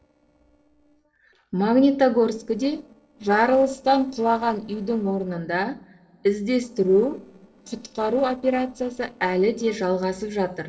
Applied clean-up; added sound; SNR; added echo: neural separator model SepFormer DNS4.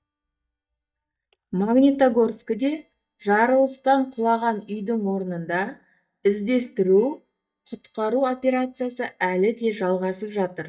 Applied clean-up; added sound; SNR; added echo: neural mask model DeepFilterNet 3.